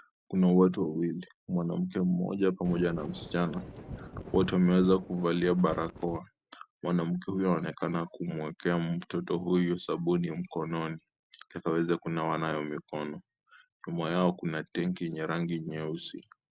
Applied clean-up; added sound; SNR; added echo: none; Wind; 12 dB; none.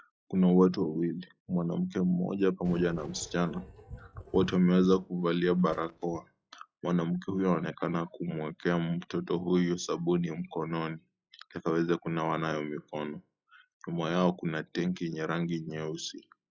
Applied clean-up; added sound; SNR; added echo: classical method log-MMSE.